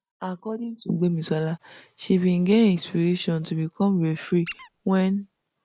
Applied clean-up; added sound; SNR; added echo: none; Squeak; 19 dB; none.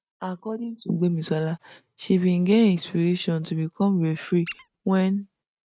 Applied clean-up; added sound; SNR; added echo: neural mask model RNNoise.